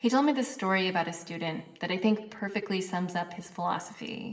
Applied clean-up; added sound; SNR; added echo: none; none; none; reverberation time 0.8 s.